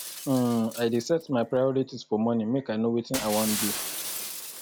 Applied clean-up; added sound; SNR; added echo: none; Shatter; 9 dB; none.